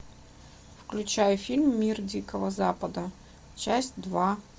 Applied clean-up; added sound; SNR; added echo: none; none; none; none.